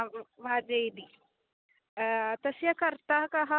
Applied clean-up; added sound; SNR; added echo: none; none; none; none.